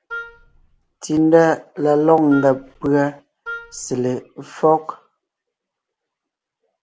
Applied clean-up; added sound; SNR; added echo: none; Wind instrument, woodwind instrument; 16 dB; none.